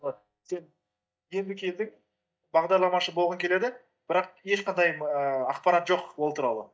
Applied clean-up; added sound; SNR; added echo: neural mask model DeepFilterNet 3.